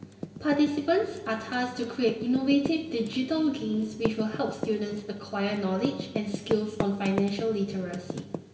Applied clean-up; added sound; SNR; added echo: none; Typing; 10 dB; reverberation time 2.5 s.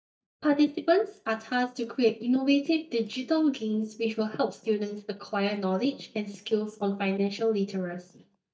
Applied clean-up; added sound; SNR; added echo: neural mask model DeepFilterNet 3.